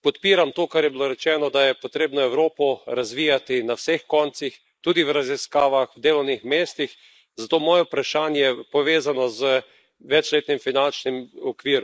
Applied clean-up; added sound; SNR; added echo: neural mask model Resemble Enhance denoiser.